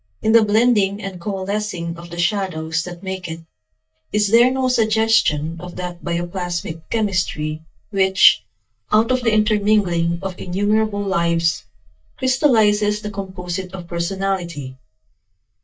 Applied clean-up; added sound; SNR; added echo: neural mask model DeepFilterNet 3.